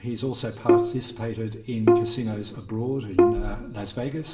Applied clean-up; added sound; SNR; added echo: none; Bowed string instrument; -5 dB; reverberation time 0.8 s.